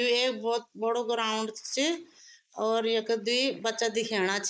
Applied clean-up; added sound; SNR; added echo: neural mask model Resemble Enhance denoiser.